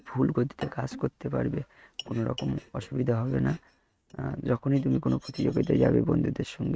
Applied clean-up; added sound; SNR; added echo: neural mask model RNNoise.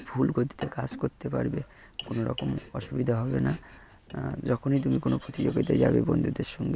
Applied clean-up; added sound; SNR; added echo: none; Domestic sounds, home sounds; 19 dB; none.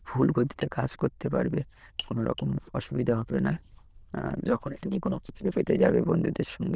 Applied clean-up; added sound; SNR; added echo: neural diffusion model UNIVERSE++.